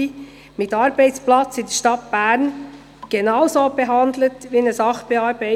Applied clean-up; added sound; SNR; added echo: none; none; none; none.